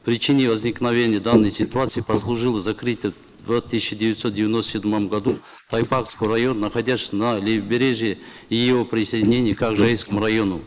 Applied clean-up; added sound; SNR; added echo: neural mask model Resemble Enhance denoiser.